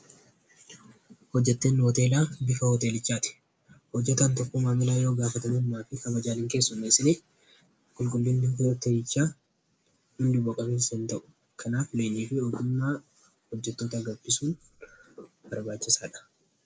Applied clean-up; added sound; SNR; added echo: neural mask model Resemble Enhance denoiser.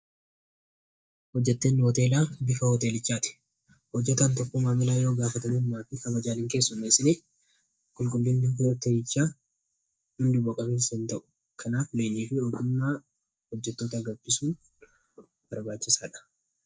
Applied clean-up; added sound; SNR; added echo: neural mask model DeepFilterNet 3.